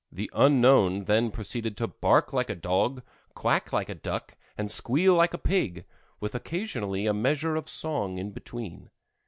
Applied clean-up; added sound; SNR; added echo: none; none; none; none.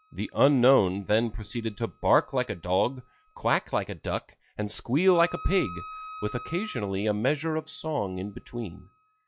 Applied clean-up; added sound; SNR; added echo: classical method log-MMSE.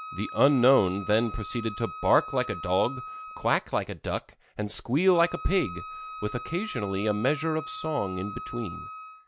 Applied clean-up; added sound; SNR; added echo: none; Wind instrument, woodwind instrument; 13 dB; none.